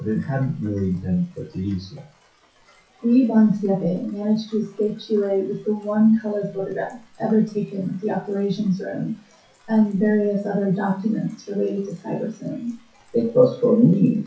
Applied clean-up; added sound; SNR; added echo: classical method WPE with log-MMSE.